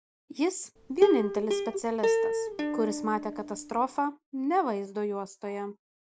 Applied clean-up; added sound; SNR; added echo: none; Plucked string instrument; -1 dB; none.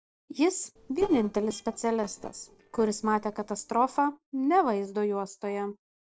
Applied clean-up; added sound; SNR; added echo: neural separator model SepFormer DNS4.